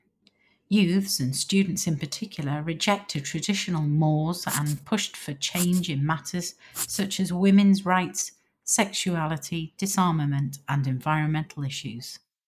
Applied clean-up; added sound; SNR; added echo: neural mask model Resemble Enhance denoiser.